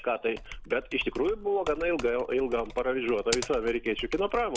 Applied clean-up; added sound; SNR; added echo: none; Typing; 12 dB; none.